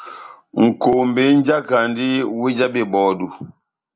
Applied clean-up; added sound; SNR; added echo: none; none; none; none.